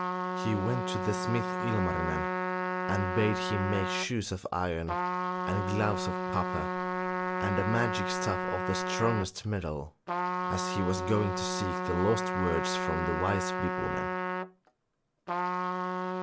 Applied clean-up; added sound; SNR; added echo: none; Trumpet; -1 dB; none.